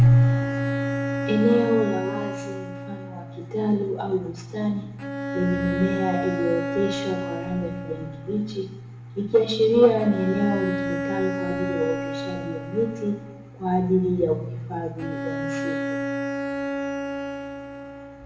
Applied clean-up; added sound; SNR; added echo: none; Bowed string instrument; 6 dB; reverberation time 0.8 s.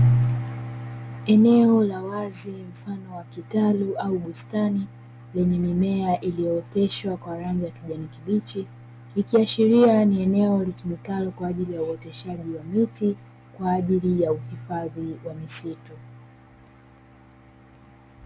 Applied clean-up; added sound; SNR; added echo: none; none; none; none.